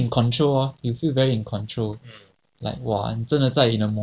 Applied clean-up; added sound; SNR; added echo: none; none; none; none.